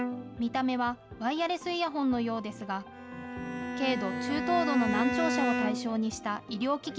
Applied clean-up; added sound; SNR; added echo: none; Bowed string instrument; 4 dB; none.